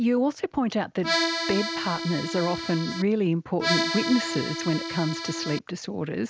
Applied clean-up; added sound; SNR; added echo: none; Accordion; 3 dB; none.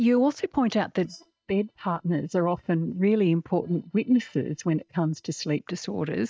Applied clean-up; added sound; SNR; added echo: neural mask model DeepFilterNet 3.